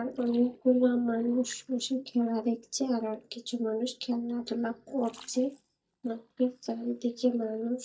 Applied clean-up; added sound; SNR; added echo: neural mask model DeepFilterNet 3.